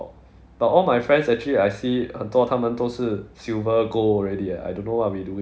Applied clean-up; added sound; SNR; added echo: none; none; none; none.